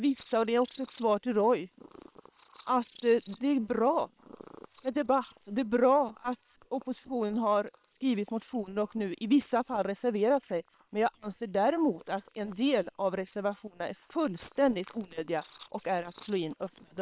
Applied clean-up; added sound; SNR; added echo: neural separator model SepFormer WHAM!.